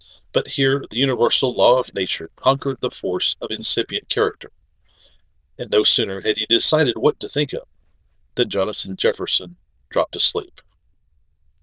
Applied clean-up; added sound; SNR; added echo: neural diffusion model UNIVERSE++.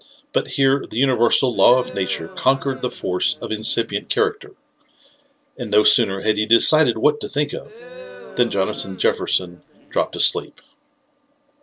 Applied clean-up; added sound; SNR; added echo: none; Crowd; 18 dB; none.